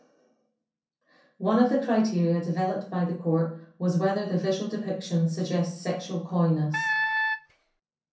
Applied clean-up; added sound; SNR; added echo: none; Wind instrument, woodwind instrument; 1 dB; reverberation time 0.5 s.